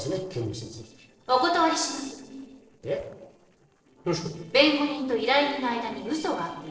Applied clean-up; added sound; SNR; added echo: neural separator model SepFormer DNS4.